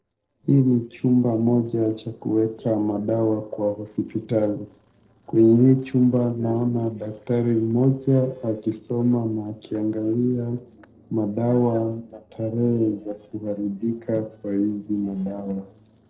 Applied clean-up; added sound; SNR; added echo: neural separator model SepFormer DNS4.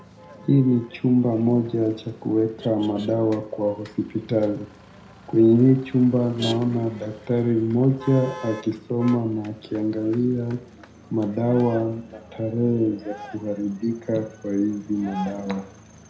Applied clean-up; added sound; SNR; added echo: none; Motor vehicle (road); 19 dB; reverberation time 0.5 s.